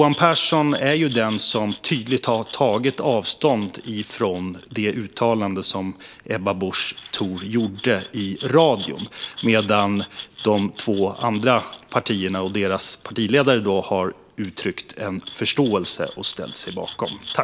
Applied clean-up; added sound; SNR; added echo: none; Glass; 14 dB; none.